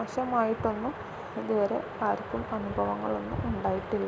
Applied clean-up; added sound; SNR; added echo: none; none; none; none.